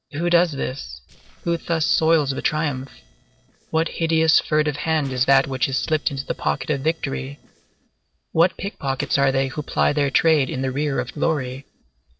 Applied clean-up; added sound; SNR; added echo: neural separator model SepFormer DNS4.